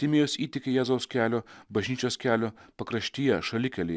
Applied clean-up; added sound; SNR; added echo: none; none; none; none.